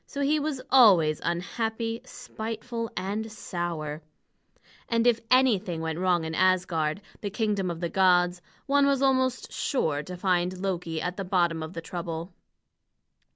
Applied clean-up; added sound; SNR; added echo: none; none; none; none.